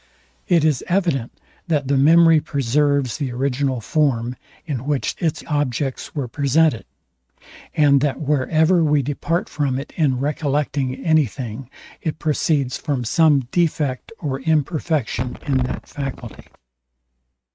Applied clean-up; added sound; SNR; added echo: neural mask model RNNoise.